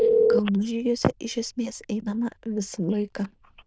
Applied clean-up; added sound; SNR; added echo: neural diffusion model UNIVERSE++.